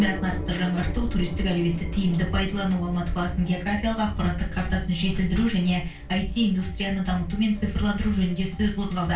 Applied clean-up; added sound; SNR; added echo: none; Gong; 18 dB; reverberation time 0.2 s.